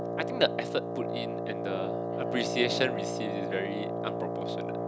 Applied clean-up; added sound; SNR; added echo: none; Wind instrument, woodwind instrument; -1 dB; none.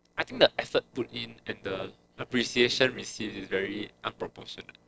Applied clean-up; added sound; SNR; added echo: neural separator model SepFormer DNS4.